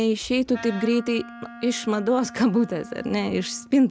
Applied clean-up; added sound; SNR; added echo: none; Wind instrument, woodwind instrument; 18 dB; none.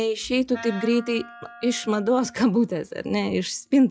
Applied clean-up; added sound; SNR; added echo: classical method log-MMSE.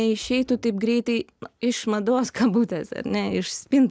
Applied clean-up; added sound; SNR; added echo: none; none; none; none.